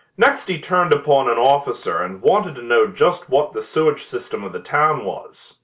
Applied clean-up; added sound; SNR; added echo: none; none; none; none.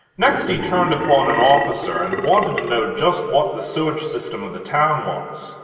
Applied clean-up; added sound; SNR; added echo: none; Burping, eructation; 6 dB; reverberation time 2.9 s.